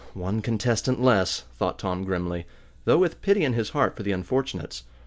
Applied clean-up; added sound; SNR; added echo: none; none; none; none.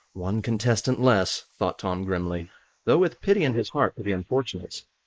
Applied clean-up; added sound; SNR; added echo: neural mask model Resemble Enhance denoiser.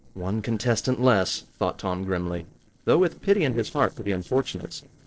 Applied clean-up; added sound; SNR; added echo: neural separator model SepFormer DNS4.